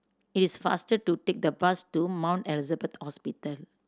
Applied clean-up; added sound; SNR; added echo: none; none; none; none.